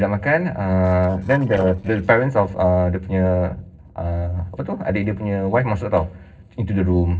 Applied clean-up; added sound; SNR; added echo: neural separator model SepFormer DNS4.